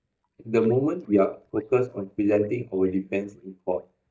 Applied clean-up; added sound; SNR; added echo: neural mask model DeepFilterNet 3.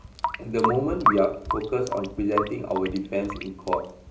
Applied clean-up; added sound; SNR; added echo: none; Drip / Sink (filling or washing) / Water tap, faucet; 3 dB; reverberation time 0.5 s.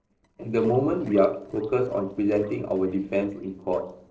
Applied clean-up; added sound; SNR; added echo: neural separator model SepFormer DNS4.